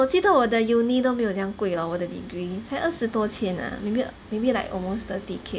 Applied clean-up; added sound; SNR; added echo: none; none; none; none.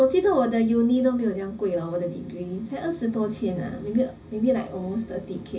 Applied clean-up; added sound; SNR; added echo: none; none; none; reverberation time 0.4 s.